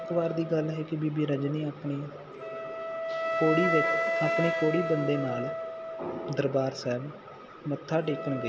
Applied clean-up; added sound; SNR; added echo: none; Wind instrument, woodwind instrument; 3 dB; none.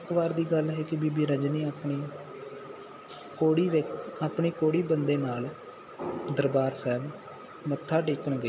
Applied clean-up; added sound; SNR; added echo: none; none; none; none.